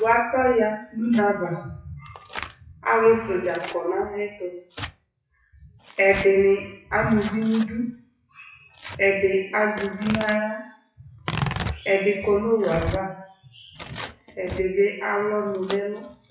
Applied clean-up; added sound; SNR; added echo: classical method WPE with log-MMSE.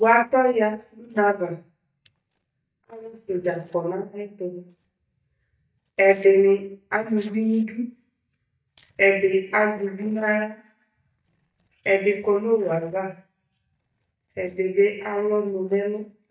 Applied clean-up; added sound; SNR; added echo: neural mask model DeepFilterNet 3.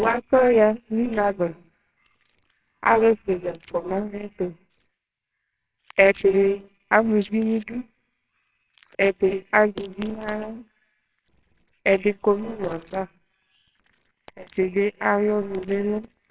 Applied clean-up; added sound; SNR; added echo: neural separator model SepFormer WHAMR!.